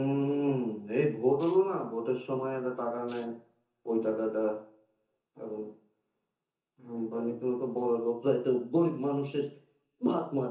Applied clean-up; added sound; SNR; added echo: none; Tambourine; 11 dB; reverberation time 0.6 s.